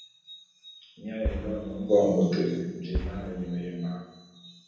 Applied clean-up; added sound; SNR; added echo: none; Boom; 6 dB; reverberation time 1.1 s.